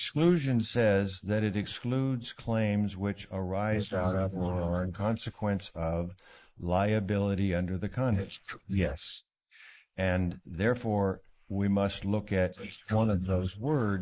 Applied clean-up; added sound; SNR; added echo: neural mask model Resemble Enhance denoiser.